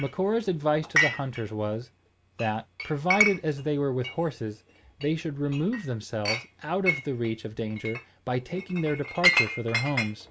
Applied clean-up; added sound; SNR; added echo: none; Chink, clink; 3 dB; none.